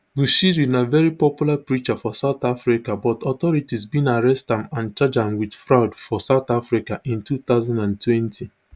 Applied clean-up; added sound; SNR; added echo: none; none; none; none.